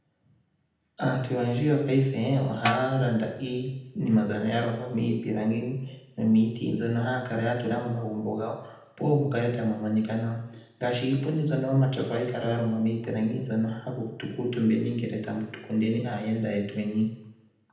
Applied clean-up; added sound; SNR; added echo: none; Snare drum; 6 dB; reverberation time 0.8 s.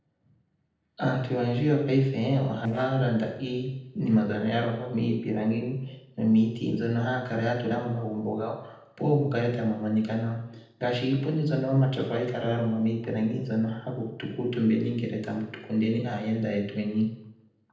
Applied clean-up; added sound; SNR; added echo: neural separator model SepFormer DNS4.